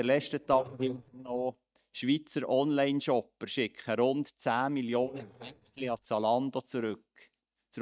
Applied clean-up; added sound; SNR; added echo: neural mask model DeepFilterNet 3.